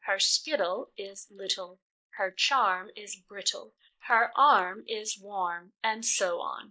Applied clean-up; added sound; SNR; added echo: neural mask model Resemble Enhance denoiser.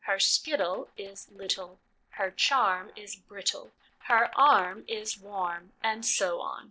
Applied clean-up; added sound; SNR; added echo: neural separator model SepFormer DNS4.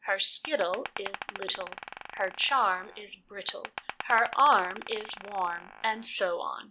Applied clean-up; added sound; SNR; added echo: none; Glass; 13 dB; none.